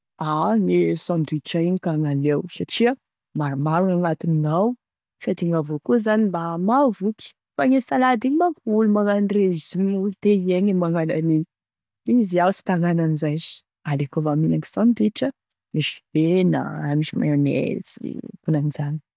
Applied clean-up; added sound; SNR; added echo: neural mask model DeepFilterNet 3.